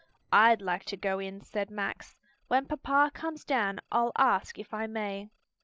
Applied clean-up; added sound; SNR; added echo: neural separator model SepFormer DNS4.